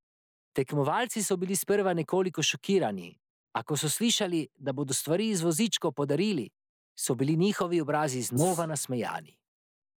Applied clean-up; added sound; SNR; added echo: neural mask model Resemble Enhance denoiser.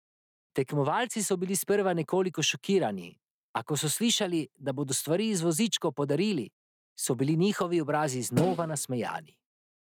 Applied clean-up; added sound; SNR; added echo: neural mask model RNNoise.